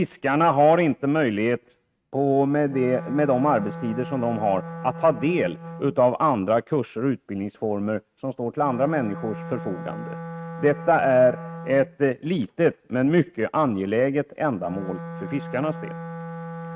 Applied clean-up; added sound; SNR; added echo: neural mask model RNNoise.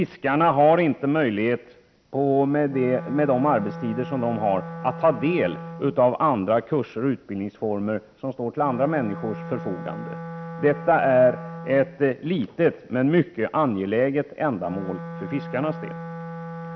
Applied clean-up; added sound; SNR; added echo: none; Wind instrument, woodwind instrument; 14 dB; none.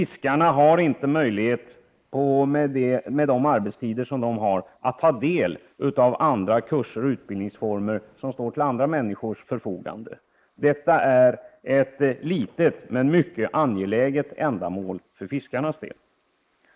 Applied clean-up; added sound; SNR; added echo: neural mask model Resemble Enhance denoiser.